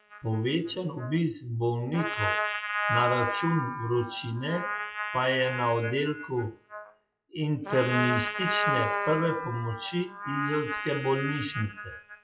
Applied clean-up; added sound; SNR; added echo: classical method WPE with log-MMSE.